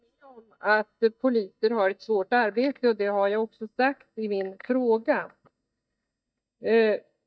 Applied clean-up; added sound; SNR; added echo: neural mask model DeepFilterNet 3.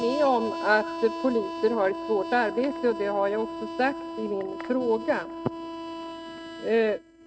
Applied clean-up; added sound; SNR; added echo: neural mask model RNNoise.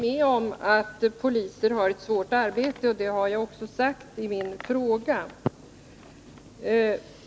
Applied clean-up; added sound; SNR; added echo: none; none; none; none.